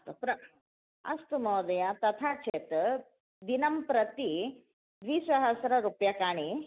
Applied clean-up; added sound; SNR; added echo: none; none; none; none.